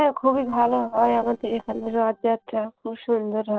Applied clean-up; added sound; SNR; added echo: neural separator model SepFormer DNS4.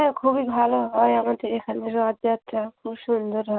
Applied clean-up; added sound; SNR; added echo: none; none; none; none.